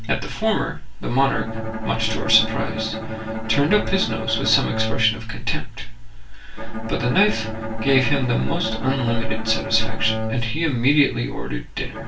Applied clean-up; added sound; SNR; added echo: none; Bowed string instrument; 9 dB; reverberation time 0.2 s.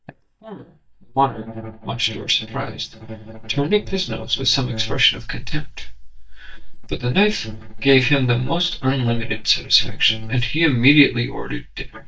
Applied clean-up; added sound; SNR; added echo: neural mask model DeepFilterNet 3.